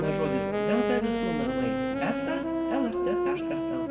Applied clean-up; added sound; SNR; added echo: none; Wind instrument, woodwind instrument; -3 dB; reverberation time 1.6 s.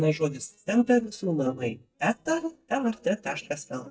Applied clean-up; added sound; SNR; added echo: neural mask model DeepFilterNet 3.